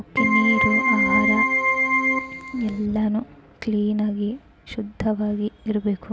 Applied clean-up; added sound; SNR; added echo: none; Keyboard (musical); -4 dB; none.